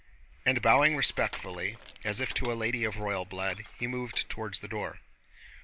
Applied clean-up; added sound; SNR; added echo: none; Crushing; 16 dB; none.